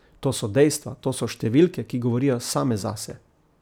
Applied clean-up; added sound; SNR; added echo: none; none; none; none.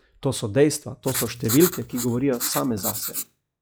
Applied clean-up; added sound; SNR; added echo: classical method log-MMSE.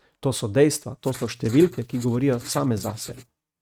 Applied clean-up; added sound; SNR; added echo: neural mask model RNNoise.